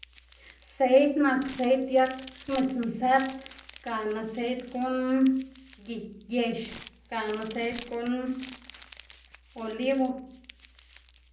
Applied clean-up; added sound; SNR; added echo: none; Crumpling, crinkling; 16 dB; reverberation time 0.6 s.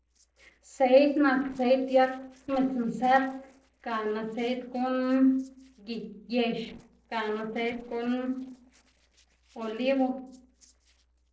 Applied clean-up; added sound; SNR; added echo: neural separator model SepFormer DNS4.